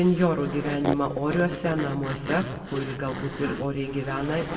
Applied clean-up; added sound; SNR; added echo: none; Zipper (clothing); 8 dB; reverberation time 1.9 s.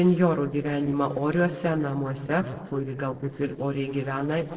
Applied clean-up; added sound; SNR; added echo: neural separator model SepFormer DNS4.